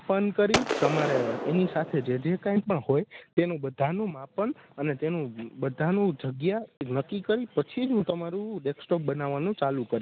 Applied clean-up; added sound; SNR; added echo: none; Gunshot, gunfire; 3 dB; none.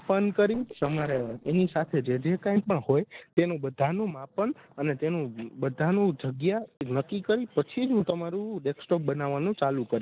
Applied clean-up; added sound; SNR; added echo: neural separator model SepFormer DNS4.